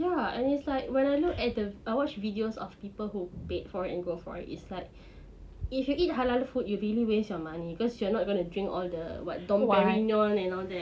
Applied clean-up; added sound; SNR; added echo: none; none; none; none.